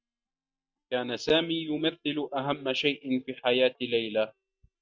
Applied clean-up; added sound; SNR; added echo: neural mask model DeepFilterNet 3.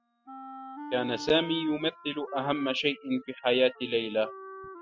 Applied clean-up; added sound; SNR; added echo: classical method spectral subtraction.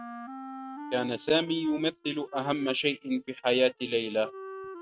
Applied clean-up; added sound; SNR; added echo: neural mask model RNNoise.